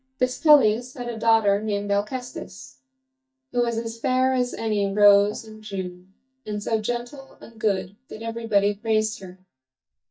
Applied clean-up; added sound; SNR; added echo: neural mask model DeepFilterNet 3.